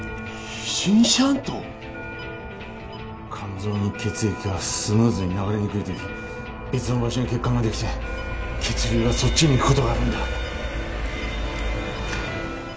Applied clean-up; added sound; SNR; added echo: none; none; none; none.